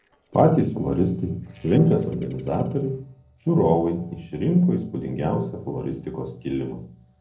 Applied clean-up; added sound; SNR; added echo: neural separator model SepFormer DNS4.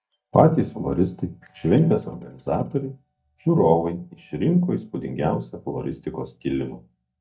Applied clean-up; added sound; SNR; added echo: neural mask model DeepFilterNet 3.